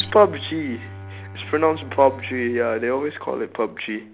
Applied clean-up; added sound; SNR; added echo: none; Cricket + Bowed string instrument; 14 dB; none.